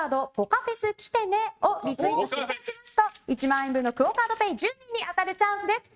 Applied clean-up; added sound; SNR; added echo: neural mask model RNNoise.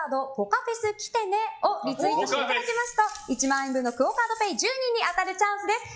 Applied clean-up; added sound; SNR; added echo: classical method log-MMSE.